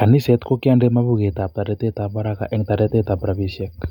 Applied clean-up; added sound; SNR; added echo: none; none; none; none.